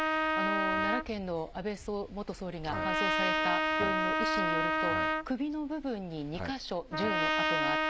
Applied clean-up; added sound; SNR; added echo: none; Trumpet; -4 dB; none.